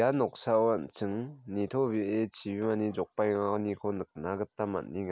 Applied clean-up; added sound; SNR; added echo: none; none; none; none.